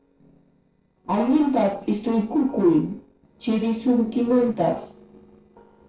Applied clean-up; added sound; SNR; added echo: neural separator model SepFormer DNS4.